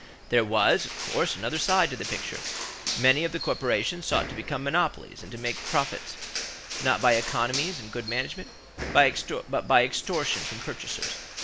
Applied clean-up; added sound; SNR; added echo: none; Crushing; 9 dB; none.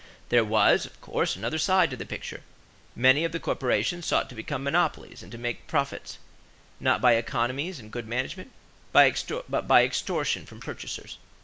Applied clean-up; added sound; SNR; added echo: none; none; none; none.